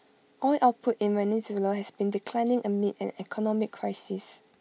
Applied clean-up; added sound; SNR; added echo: none; none; none; none.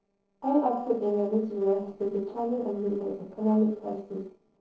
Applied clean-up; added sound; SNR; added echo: neural separator model SepFormer DNS4.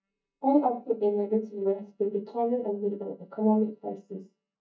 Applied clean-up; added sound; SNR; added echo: neural mask model DeepFilterNet 3.